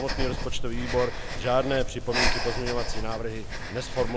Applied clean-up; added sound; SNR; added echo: none; Breathing; -1 dB; none.